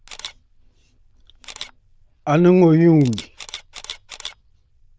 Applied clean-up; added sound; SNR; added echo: neural diffusion model UNIVERSE++.